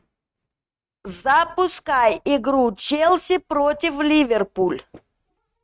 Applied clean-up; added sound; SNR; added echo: neural mask model RNNoise.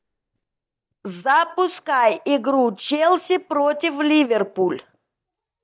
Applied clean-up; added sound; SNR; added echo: neural mask model DeepFilterNet 3.